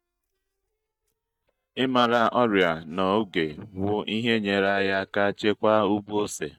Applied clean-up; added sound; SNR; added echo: neural mask model DeepFilterNet 3.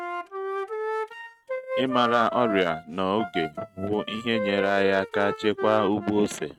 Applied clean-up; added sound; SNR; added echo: neural mask model RNNoise.